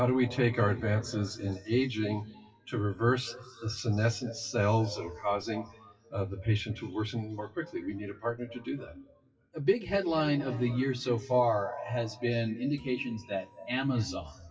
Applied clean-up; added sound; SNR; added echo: classical method WPE with log-MMSE.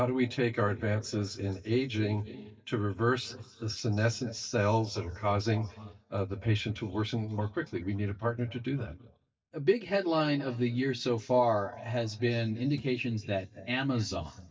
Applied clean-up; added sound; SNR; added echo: neural mask model DeepFilterNet 3.